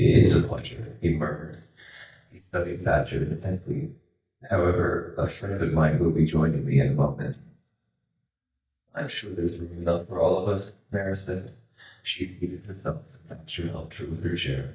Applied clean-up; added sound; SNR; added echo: neural mask model DeepFilterNet 3.